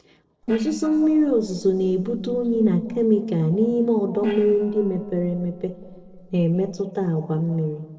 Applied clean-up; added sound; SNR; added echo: neural separator model SepFormer DNS4.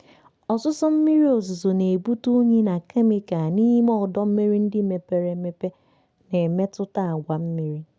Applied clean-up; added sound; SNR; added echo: none; none; none; none.